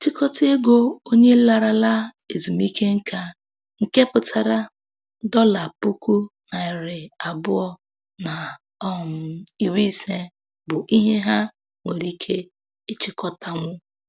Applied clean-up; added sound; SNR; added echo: none; none; none; none.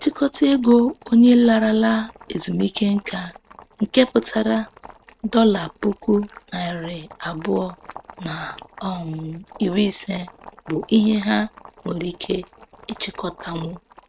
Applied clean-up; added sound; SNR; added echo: neural mask model RNNoise.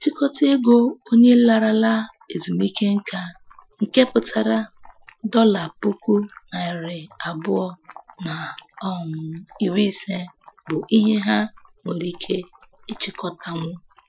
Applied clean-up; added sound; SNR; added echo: classical method Wiener filter.